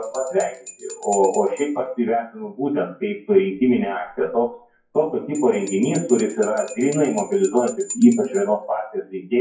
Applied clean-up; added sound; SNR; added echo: classical method WPE with log-MMSE.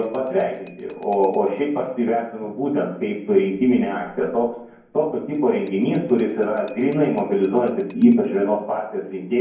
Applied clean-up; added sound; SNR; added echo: none; Bell; 17 dB; reverberation time 0.9 s.